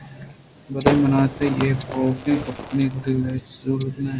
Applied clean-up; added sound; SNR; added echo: none; Fireworks + Tick-tock; 9 dB; none.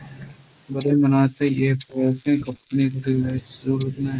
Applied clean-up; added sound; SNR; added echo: neural mask model Resemble Enhance denoiser.